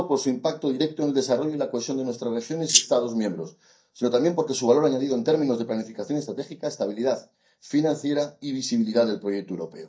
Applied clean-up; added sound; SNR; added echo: neural mask model DeepFilterNet 3.